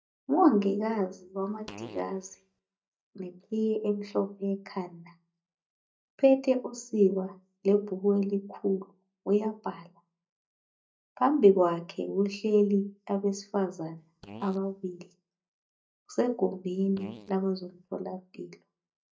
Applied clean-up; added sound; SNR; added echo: neural mask model DeepFilterNet 3.